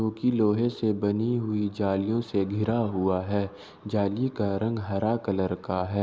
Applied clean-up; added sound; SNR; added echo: none; none; none; none.